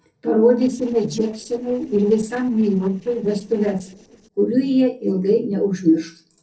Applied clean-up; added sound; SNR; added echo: neural separator model SepFormer DNS4.